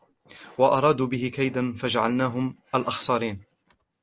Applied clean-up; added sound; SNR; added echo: none; none; none; none.